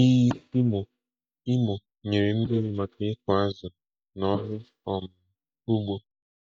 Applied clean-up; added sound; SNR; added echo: neural mask model DeepFilterNet 3.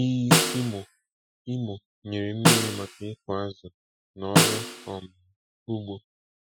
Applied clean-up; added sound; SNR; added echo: classical method Wiener filter.